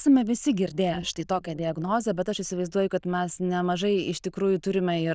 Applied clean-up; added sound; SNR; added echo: neural diffusion model UNIVERSE++.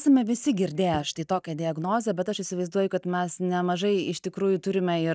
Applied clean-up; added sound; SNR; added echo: neural mask model DeepFilterNet 3.